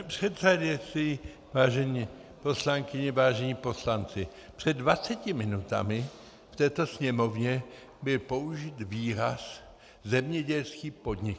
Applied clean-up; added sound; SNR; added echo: none; none; none; none.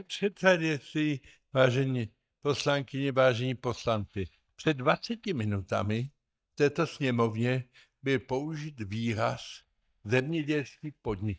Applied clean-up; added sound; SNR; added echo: neural mask model DeepFilterNet 3.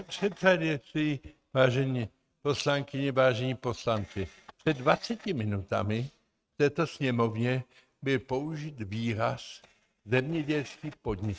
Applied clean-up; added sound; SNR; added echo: neural mask model RNNoise.